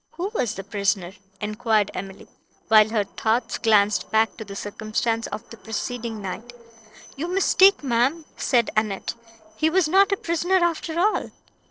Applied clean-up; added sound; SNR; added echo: neural separator model SepFormer DNS4.